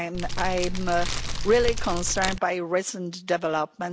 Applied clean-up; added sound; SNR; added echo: none; Fire; 1 dB; none.